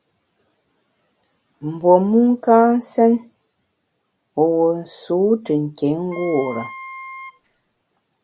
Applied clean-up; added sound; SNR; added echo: none; Wind instrument, woodwind instrument; 15 dB; none.